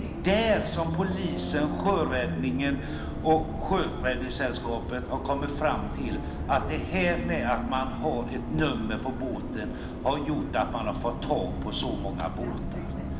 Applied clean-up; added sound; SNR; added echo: none; Bus; 3 dB; reverberation time 0.7 s.